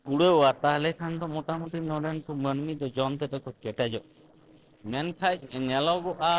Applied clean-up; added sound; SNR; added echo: neural separator model SepFormer DNS4.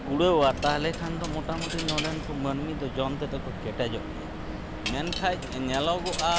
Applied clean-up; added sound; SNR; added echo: none; Coin (dropping); 5 dB; none.